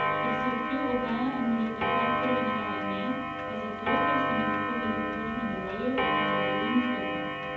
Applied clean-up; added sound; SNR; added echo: none; Clock; -3 dB; reverberation time 0.8 s.